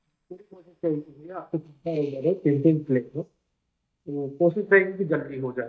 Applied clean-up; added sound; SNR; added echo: neural mask model DeepFilterNet 3.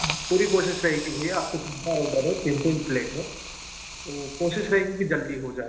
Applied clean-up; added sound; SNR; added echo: none; Hiss; 10 dB; reverberation time 1.0 s.